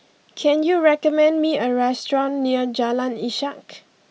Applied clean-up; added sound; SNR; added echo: none; none; none; none.